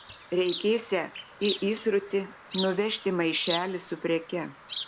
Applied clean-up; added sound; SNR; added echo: none; Chirp, tweet; 5 dB; none.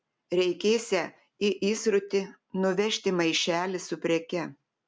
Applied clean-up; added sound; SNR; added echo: none; none; none; none.